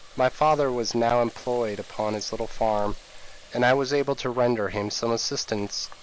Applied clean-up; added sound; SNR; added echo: none; Water tap, faucet; 14 dB; none.